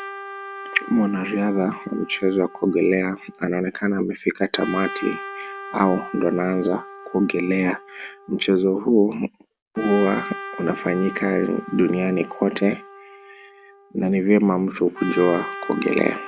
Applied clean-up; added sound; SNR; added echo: none; Trumpet; 14 dB; none.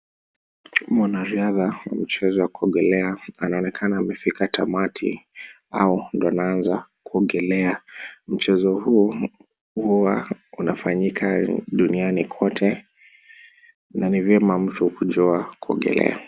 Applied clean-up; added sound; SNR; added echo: none; none; none; none.